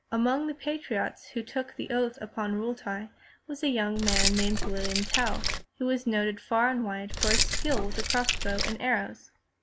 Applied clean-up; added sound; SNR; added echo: none; Keys jangling; -2 dB; none.